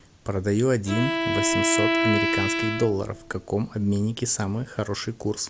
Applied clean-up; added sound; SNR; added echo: none; Bowed string instrument; 0 dB; none.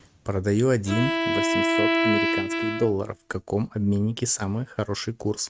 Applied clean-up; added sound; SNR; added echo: neural mask model RNNoise.